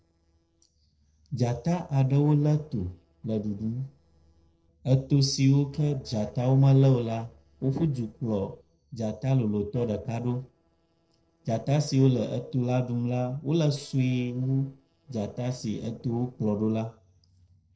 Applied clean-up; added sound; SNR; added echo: neural separator model SepFormer DNS4.